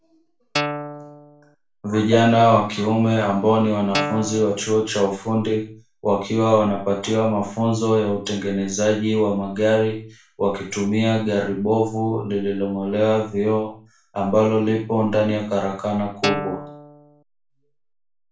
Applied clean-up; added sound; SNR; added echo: none; Guitar; 7 dB; reverberation time 0.3 s.